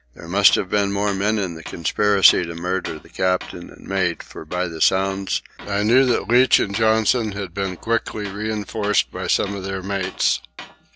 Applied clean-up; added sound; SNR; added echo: none; Tools; 20 dB; none.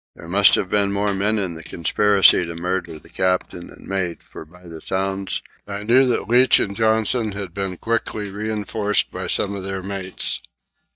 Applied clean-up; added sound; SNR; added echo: neural mask model DeepFilterNet 3.